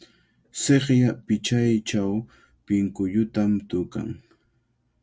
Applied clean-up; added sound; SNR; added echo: none; none; none; none.